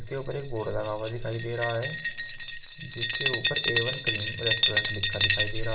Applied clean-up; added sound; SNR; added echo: none; Glass; -4 dB; reverberation time 1.4 s.